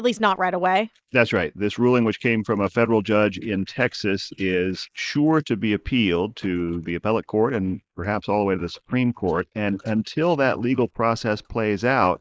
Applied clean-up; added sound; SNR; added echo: neural mask model Resemble Enhance denoiser.